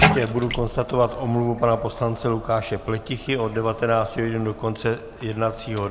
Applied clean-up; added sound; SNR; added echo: none; Bathtub (filling or washing); 6 dB; none.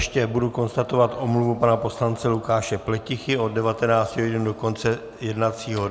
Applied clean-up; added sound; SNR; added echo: none; none; none; none.